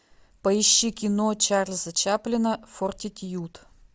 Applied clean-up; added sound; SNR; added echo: none; none; none; none.